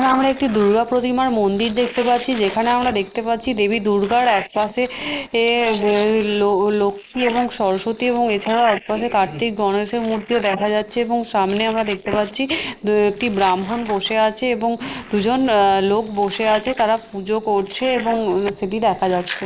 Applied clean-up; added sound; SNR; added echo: neural mask model Resemble Enhance denoiser.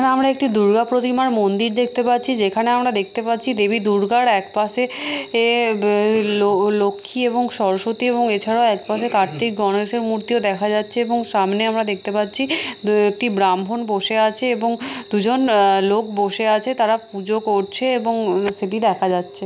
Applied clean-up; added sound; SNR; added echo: none; none; none; none.